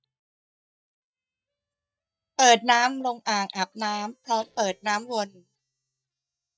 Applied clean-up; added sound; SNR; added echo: neural mask model DeepFilterNet 3.